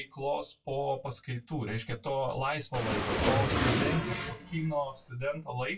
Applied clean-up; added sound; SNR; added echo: classical method WPE with log-MMSE.